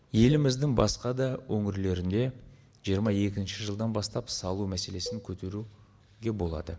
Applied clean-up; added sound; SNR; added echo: none; Cowbell; 19 dB; none.